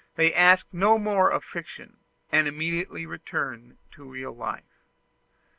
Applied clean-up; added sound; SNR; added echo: none; none; none; none.